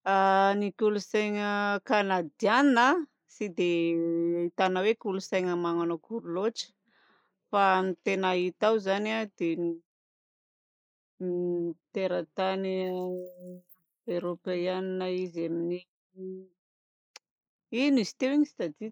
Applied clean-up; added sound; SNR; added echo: neural mask model Resemble Enhance denoiser.